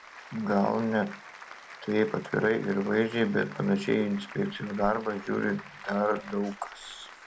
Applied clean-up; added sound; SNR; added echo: none; Applause; 17 dB; none.